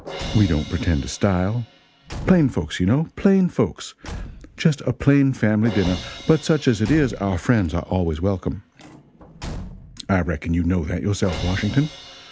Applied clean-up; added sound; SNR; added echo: none; Crash cymbal + Slam / Truck / Car; 15 dB; none.